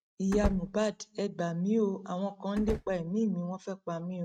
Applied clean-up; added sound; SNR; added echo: neural mask model RNNoise.